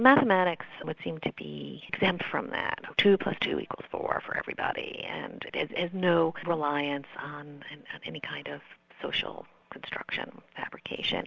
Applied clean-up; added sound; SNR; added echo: none; none; none; none.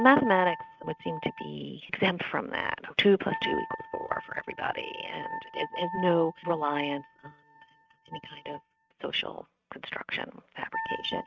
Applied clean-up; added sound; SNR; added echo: neural mask model RNNoise.